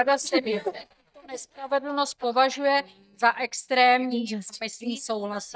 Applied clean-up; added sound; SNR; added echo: neural mask model DeepFilterNet 3.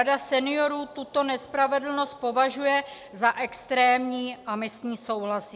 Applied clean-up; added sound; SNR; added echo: none; none; none; none.